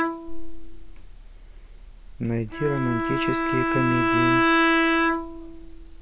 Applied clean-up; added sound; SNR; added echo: none; Bowed string instrument; -4 dB; none.